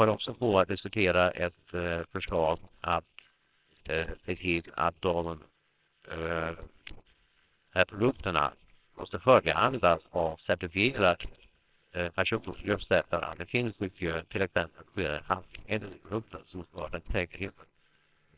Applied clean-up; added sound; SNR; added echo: neural separator model SepFormer WHAMR!.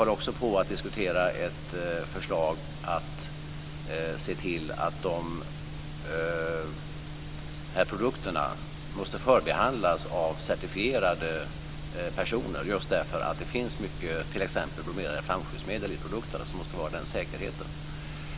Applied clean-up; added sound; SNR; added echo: none; none; none; none.